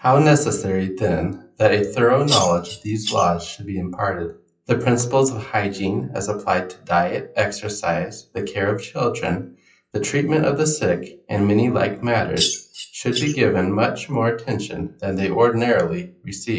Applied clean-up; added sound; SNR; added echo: classical method WPE with log-MMSE.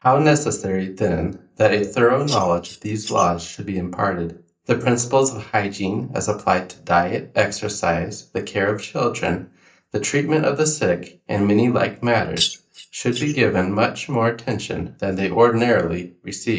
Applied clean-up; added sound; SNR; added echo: neural mask model DeepFilterNet 3.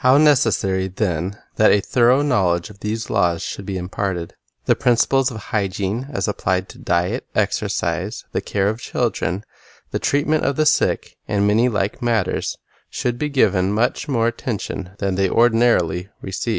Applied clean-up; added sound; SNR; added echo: none; none; none; none.